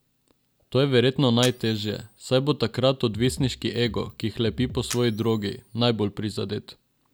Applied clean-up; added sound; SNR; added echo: none; Drum kit + Camera; 17 dB; none.